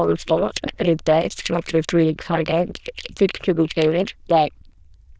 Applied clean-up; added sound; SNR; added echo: neural diffusion model UNIVERSE++.